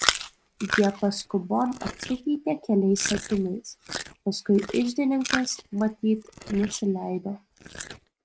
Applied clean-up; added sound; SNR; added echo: neural mask model RNNoise.